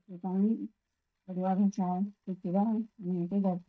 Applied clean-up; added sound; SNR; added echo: neural mask model DeepFilterNet 3.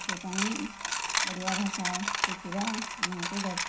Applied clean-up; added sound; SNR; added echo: none; Coin (dropping); -3 dB; reverberation time 0.3 s.